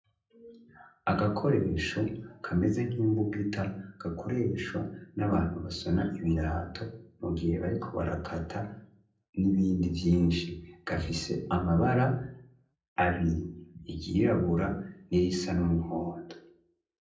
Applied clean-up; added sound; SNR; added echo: none; none; none; reverberation time 0.6 s.